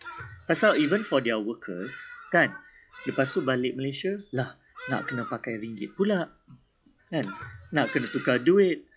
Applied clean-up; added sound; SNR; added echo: classical method log-MMSE.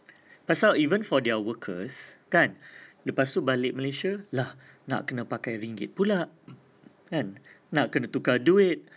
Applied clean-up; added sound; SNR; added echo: none; none; none; none.